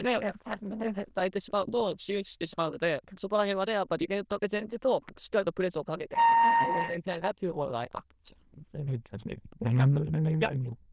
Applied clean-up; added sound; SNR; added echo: neural diffusion model UNIVERSE++.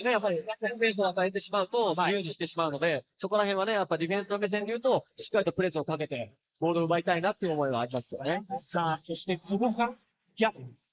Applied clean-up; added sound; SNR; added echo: neural mask model Resemble Enhance denoiser.